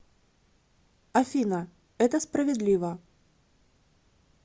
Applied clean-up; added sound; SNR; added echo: none; none; none; none.